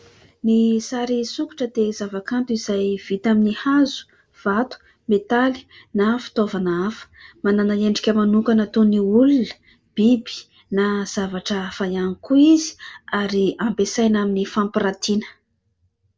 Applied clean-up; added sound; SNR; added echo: none; none; none; none.